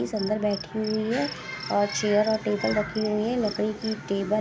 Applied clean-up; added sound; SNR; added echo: none; Cricket; 16 dB; none.